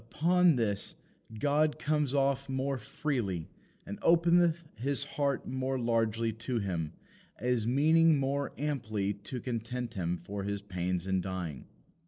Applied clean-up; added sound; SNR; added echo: neural separator model SepFormer DNS4.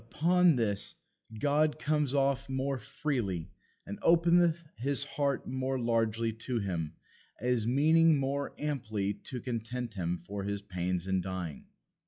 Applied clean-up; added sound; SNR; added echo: classical method log-MMSE.